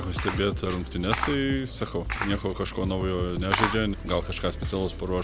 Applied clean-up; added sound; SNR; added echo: none; Camera; 7 dB; none.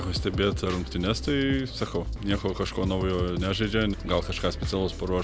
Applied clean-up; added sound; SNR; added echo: none; none; none; none.